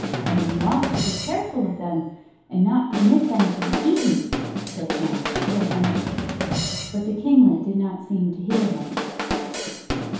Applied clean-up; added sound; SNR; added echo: none; Drum / Drum kit; 5 dB; reverberation time 2.2 s.